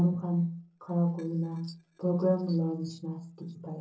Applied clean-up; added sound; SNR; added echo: neural separator model SepFormer DNS4.